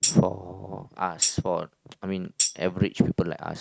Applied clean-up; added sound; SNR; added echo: neural mask model RNNoise.